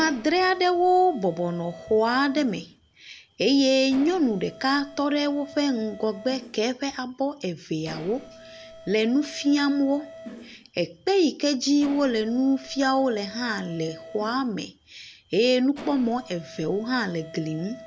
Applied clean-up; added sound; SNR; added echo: none; Mechanisms; 19 dB; none.